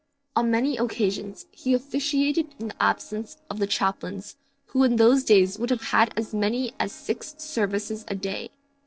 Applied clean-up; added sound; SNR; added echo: neural separator model SepFormer DNS4.